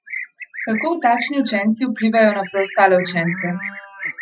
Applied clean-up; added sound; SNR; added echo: classical method Wiener filter.